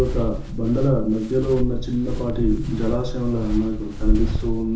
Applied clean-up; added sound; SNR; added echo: none; Walk, footsteps; 1 dB; reverberation time 0.7 s.